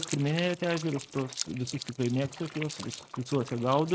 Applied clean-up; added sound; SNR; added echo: neural mask model RNNoise.